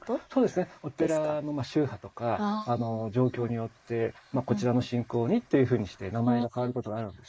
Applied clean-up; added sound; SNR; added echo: neural mask model Resemble Enhance denoiser.